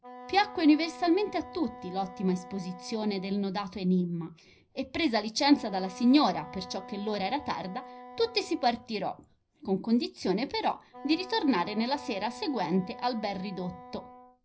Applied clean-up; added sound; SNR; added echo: none; Wind instrument, woodwind instrument; 17 dB; reverberation time 0.4 s.